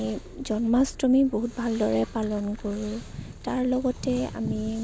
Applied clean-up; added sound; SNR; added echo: none; Purr; 18 dB; none.